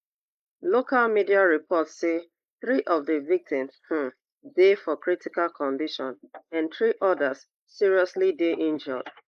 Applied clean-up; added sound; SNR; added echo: neural mask model Resemble Enhance denoiser.